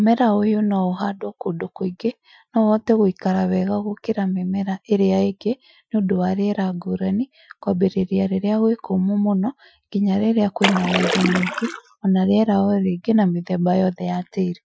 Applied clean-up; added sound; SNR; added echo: classical method Wiener filter.